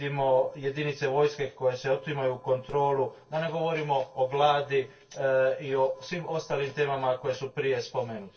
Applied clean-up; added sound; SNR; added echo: neural separator model SepFormer DNS4.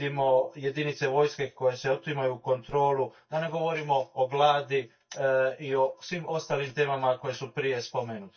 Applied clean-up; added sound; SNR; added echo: neural mask model DeepFilterNet 3.